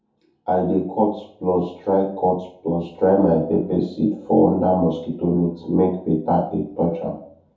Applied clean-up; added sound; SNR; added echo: none; none; none; reverberation time 0.5 s.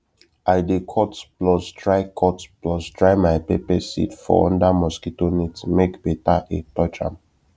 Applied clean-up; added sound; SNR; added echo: none; none; none; none.